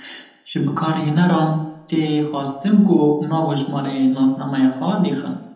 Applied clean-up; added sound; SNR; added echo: none; none; none; reverberation time 0.9 s.